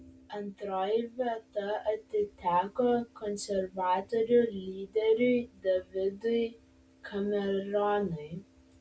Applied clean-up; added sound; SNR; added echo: none; none; none; none.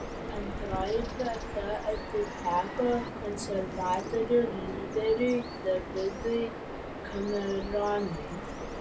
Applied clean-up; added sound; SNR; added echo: none; Bird vocalization, bird call, bird song; 6 dB; none.